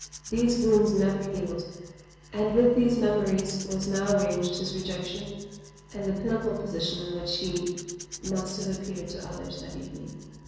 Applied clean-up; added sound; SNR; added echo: none; Rattle / Rattle (instrument); 19 dB; reverberation time 1.2 s.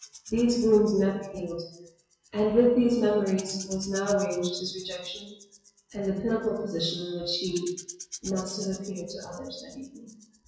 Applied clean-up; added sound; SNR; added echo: classical method WPE with log-MMSE.